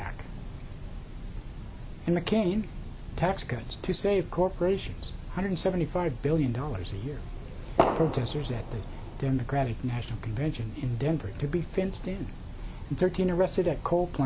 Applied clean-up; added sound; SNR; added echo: none; Fireworks; 1 dB; none.